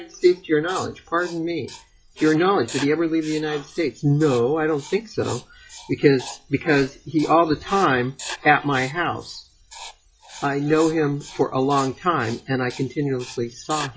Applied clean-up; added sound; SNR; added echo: classical method WPE with log-MMSE.